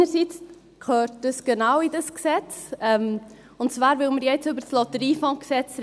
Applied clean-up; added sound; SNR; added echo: none; none; none; none.